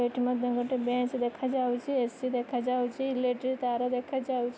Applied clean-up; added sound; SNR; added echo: none; none; none; none.